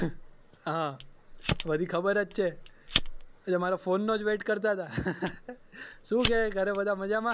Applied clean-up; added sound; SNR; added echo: none; Fire; 5 dB; none.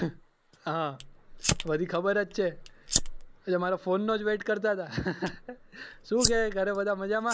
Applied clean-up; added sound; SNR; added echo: neural mask model Resemble Enhance denoiser.